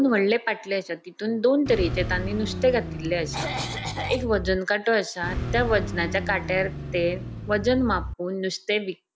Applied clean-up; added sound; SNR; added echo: none; Cough + Car; 5 dB; none.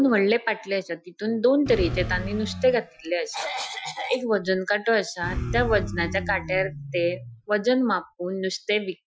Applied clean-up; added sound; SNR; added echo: classical method Wiener filter.